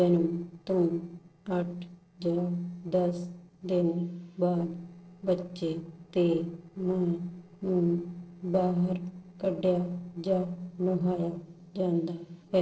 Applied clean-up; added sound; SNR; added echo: neural separator model SepFormer DNS4.